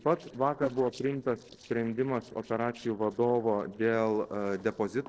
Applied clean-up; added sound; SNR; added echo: neural separator model SepFormer DNS4.